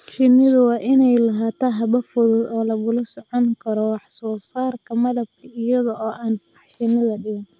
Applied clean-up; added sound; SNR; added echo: none; none; none; none.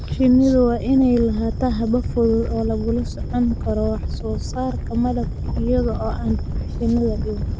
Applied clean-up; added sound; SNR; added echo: none; Animal; 4 dB; none.